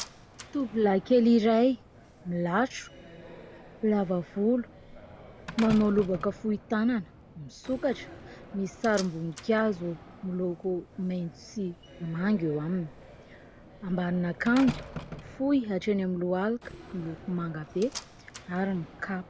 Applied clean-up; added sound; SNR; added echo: none; Slam; 16 dB; none.